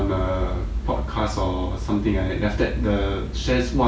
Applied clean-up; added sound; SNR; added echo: none; none; none; none.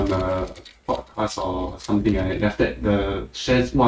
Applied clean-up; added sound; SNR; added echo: neural mask model RNNoise.